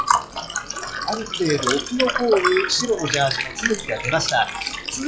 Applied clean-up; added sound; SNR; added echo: classical method log-MMSE.